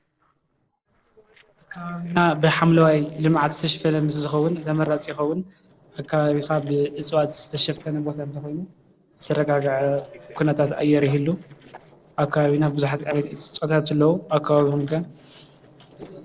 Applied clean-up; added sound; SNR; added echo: neural separator model SepFormer DNS4.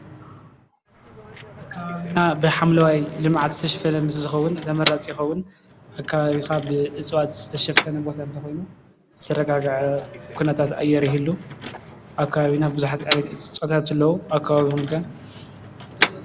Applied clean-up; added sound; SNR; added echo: none; Motor vehicle (road); 10 dB; none.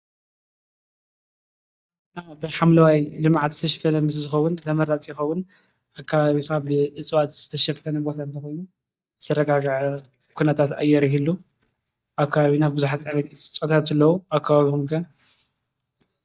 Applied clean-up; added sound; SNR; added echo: neural mask model DeepFilterNet 3.